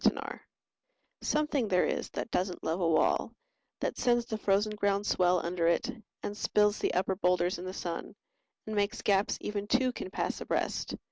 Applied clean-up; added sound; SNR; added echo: none; none; none; none.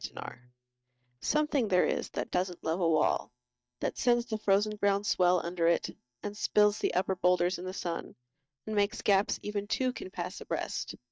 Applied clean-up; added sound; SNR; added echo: neural mask model DeepFilterNet 3.